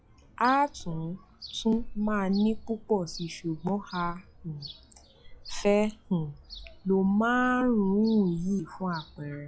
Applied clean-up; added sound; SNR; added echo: classical method log-MMSE.